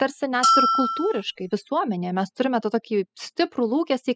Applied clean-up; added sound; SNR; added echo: classical method spectral subtraction.